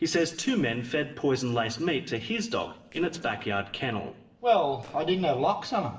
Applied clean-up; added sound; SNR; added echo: neural separator model SepFormer DNS4.